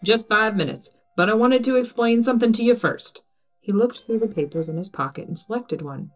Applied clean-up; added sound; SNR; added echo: neural separator model SepFormer DNS4.